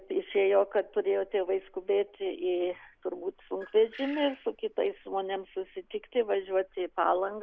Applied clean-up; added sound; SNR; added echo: none; Bird; 18 dB; none.